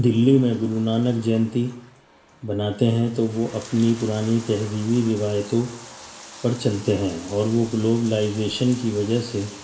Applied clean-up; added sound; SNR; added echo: none; Bathtub (filling or washing); 20 dB; reverberation time 0.5 s.